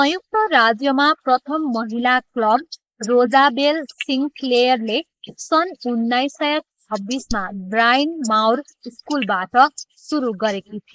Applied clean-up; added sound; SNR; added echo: neural mask model Resemble Enhance denoiser.